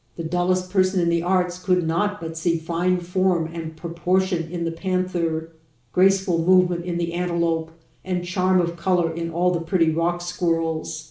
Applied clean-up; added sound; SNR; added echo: none; none; none; reverberation time 0.5 s.